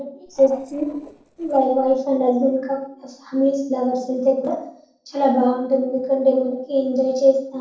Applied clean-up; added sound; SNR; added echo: neural separator model SepFormer DNS4.